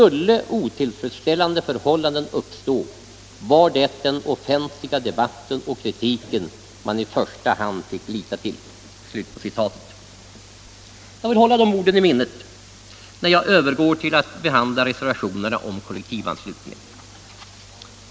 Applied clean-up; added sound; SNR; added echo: none; none; none; none.